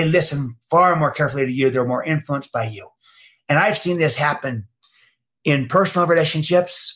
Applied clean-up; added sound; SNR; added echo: none; none; none; none.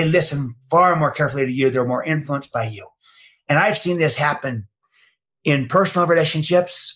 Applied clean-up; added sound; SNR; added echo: neural mask model Resemble Enhance denoiser.